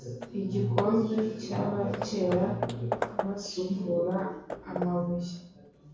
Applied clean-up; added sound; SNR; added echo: none; Hammer / Wood; 8 dB; reverberation time 0.6 s.